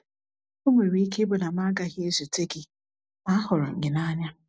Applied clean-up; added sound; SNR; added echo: none; none; none; none.